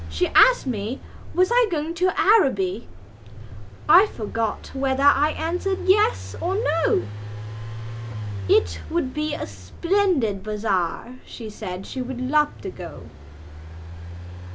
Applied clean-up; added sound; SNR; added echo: none; Engine; 12 dB; none.